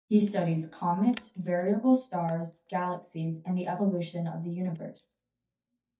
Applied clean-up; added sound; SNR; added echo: neural mask model DeepFilterNet 3.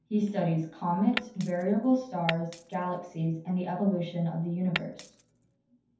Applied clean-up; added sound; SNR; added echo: none; Glass; 10 dB; reverberation time 0.5 s.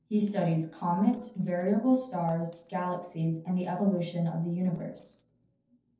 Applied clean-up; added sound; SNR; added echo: neural separator model SepFormer DNS4.